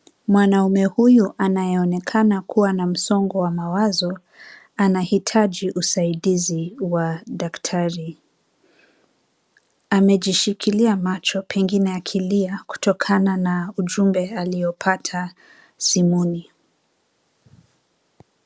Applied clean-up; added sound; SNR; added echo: none; none; none; none.